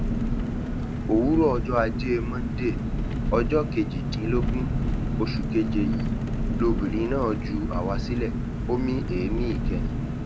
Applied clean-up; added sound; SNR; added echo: none; Engine; -2 dB; none.